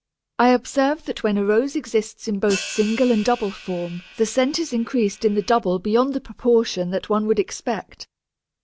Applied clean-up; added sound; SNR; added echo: none; Hi-hat; 15 dB; none.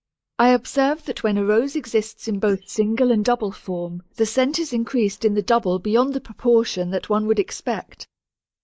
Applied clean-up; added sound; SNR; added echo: neural mask model Resemble Enhance denoiser.